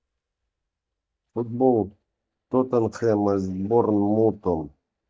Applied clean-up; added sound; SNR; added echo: neural mask model DeepFilterNet 3.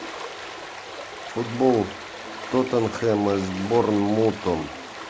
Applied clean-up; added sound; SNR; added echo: none; Stream; 12 dB; none.